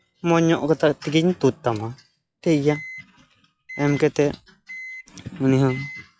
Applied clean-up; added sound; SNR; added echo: classical method log-MMSE.